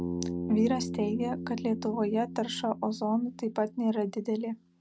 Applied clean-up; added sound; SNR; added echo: none; Bass guitar; 8 dB; none.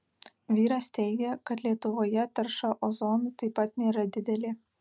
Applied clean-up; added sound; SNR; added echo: none; none; none; none.